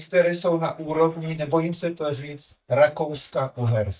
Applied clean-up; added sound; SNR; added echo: neural mask model DeepFilterNet 3.